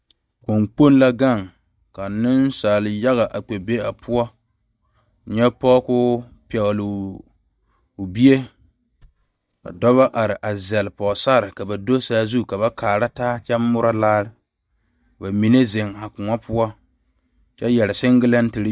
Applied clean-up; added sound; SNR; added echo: neural mask model DeepFilterNet 3.